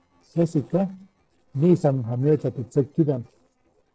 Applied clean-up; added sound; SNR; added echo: neural separator model SepFormer DNS4.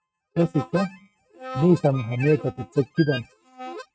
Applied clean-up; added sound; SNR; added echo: neural mask model RNNoise.